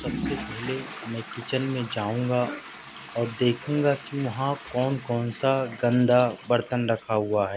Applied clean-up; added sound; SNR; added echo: none; Toilet flush / Water; 13 dB; none.